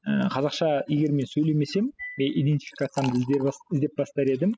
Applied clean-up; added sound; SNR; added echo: classical method spectral subtraction.